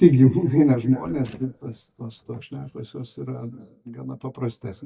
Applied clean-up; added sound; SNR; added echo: neural mask model DeepFilterNet 3.